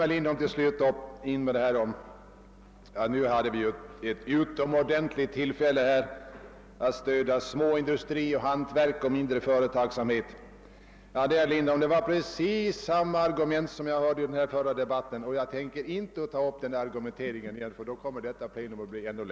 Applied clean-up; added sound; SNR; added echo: none; none; none; none.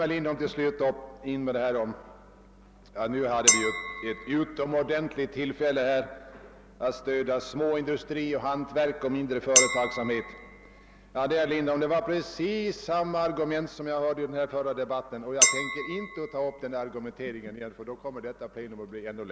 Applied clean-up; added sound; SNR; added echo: none; Chink, clink; 0 dB; none.